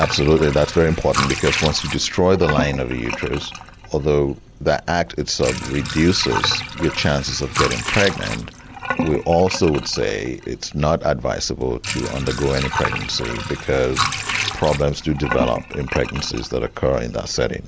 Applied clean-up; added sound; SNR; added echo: none; Sink (filling or washing) / Water; 7 dB; none.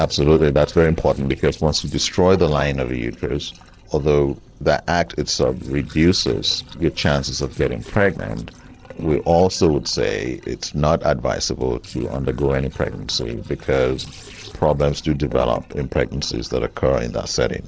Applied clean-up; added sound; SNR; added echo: neural separator model SepFormer DNS4.